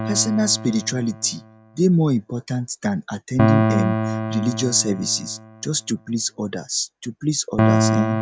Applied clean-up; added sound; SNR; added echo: none; Piano; 1 dB; none.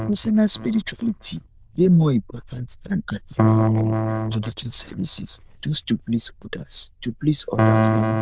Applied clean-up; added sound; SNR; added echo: neural diffusion model UNIVERSE++.